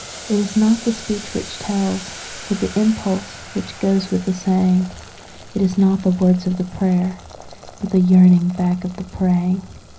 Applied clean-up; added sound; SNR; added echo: none; Boiling; 18 dB; reverberation time 0.5 s.